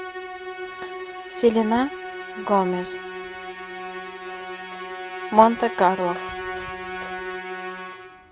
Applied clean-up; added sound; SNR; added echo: none; Musical instrument; 8 dB; none.